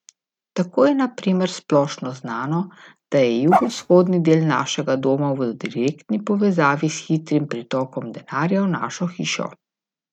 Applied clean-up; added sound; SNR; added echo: neural mask model RNNoise.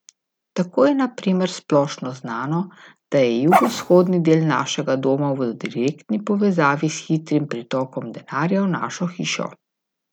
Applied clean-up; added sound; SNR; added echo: none; Dog; 1 dB; none.